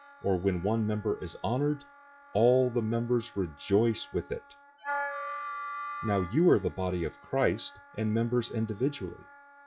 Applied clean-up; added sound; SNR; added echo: classical method log-MMSE.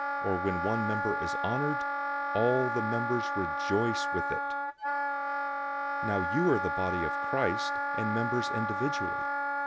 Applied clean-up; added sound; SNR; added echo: none; Wind instrument, woodwind instrument; -1 dB; none.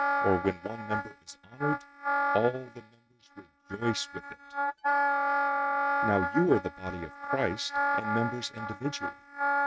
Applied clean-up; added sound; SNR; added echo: neural mask model RNNoise.